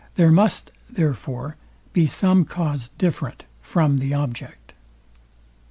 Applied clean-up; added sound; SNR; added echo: none; none; none; none.